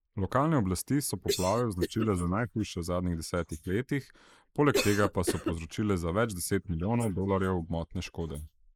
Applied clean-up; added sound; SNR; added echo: neural mask model Resemble Enhance denoiser.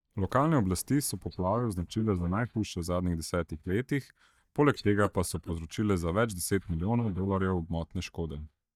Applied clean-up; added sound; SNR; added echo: neural mask model DeepFilterNet 3.